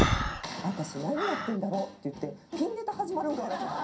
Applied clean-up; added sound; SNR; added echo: none; Breathing; 2 dB; reverberation time 0.3 s.